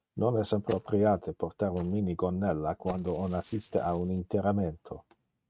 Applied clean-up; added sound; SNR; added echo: neural mask model RNNoise.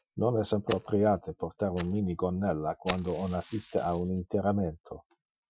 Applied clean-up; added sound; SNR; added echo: classical method Wiener filter.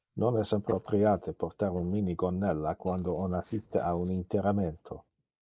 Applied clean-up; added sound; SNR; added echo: neural mask model Resemble Enhance denoiser.